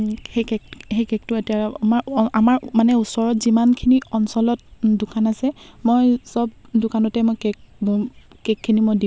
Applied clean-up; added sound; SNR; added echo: none; none; none; none.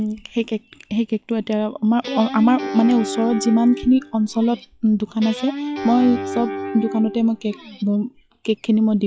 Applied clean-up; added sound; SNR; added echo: classical method log-MMSE.